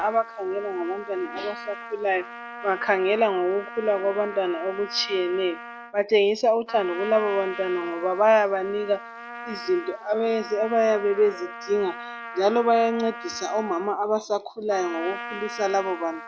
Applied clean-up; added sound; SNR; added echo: none; Trumpet; 13 dB; none.